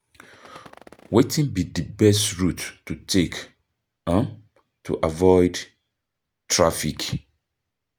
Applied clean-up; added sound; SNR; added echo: none; none; none; none.